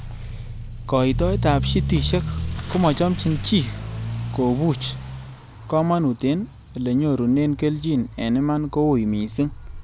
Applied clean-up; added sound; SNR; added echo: none; Accelerating, revving, vroom / Motor vehicle (road); 8 dB; none.